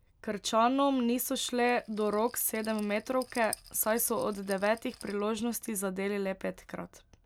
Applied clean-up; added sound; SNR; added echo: none; Rattle; 19 dB; none.